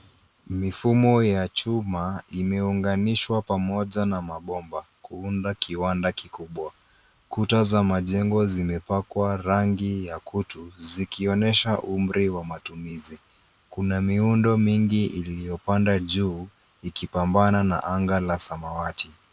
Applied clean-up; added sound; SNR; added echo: none; none; none; none.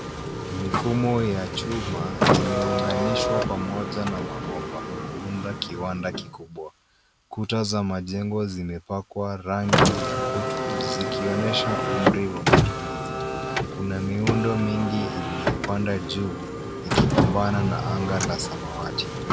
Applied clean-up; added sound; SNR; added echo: none; Car; -2 dB; none.